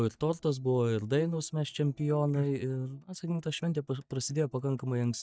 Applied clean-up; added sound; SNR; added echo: neural mask model DeepFilterNet 3.